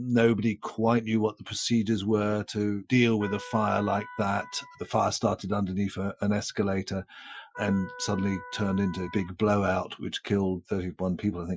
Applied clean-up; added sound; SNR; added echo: classical method Wiener filter.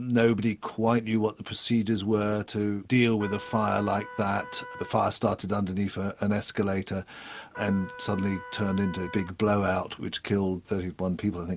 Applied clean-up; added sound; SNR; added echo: none; Trumpet; 15 dB; none.